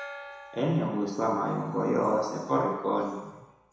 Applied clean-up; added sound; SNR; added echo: none; Gong; 20 dB; reverberation time 1.0 s.